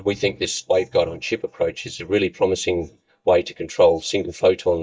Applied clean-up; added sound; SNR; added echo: neural mask model DeepFilterNet 3.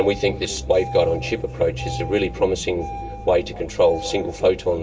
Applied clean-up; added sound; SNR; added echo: none; Engine starting; 11 dB; reverberation time 2.9 s.